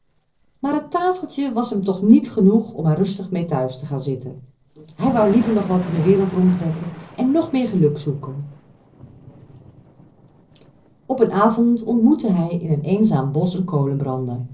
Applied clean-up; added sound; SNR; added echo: neural separator model SepFormer DNS4.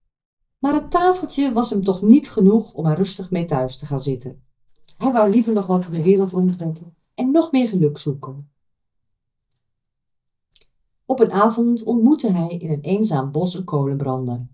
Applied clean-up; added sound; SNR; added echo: neural mask model DeepFilterNet 3.